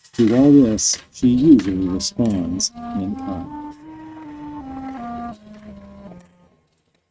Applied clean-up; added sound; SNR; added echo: neural mask model RNNoise.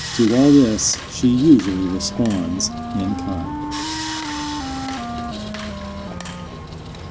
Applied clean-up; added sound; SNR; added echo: none; Sawing + Wind instrument, woodwind instrument; 8 dB; none.